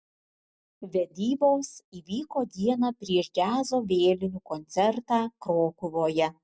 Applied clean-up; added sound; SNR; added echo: none; none; none; none.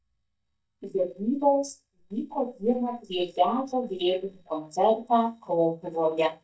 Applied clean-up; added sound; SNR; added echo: neural mask model DeepFilterNet 3.